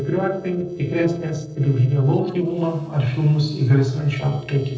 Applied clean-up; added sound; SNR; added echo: neural separator model SepFormer DNS4.